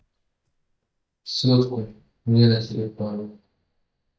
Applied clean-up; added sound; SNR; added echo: neural mask model DeepFilterNet 3.